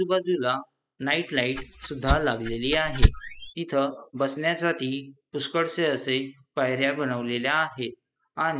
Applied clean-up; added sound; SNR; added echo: classical method spectral subtraction.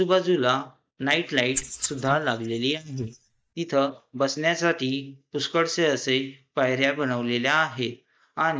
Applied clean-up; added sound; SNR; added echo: neural mask model DeepFilterNet 3.